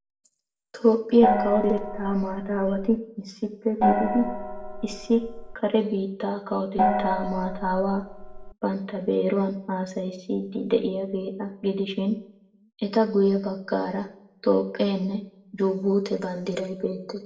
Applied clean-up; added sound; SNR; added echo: none; Gong; 2 dB; reverberation time 0.5 s.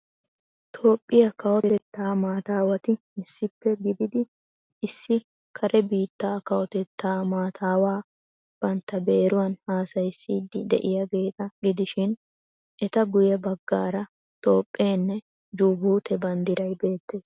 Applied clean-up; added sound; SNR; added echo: none; none; none; none.